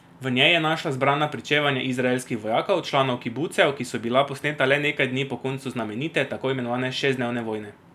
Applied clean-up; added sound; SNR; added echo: none; none; none; none.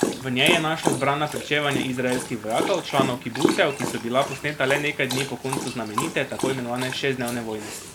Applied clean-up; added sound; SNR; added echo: none; Dog; 4 dB; none.